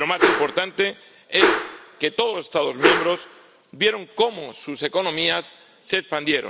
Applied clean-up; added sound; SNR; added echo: none; Whoosh, swoosh, swish; -1 dB; none.